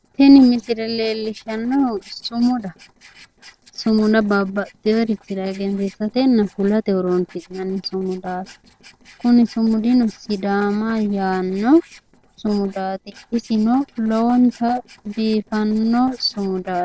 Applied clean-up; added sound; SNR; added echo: neural separator model SepFormer DNS4.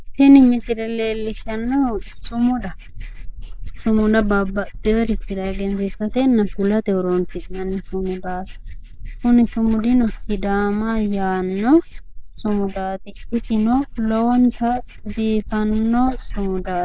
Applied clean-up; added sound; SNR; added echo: neural mask model Resemble Enhance denoiser.